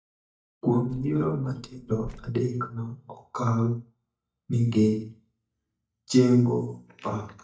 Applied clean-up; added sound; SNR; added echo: neural mask model DeepFilterNet 3.